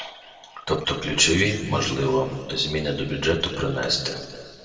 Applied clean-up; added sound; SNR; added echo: none; none; none; reverberation time 1.9 s.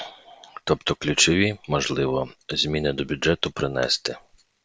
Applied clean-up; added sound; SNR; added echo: none; none; none; none.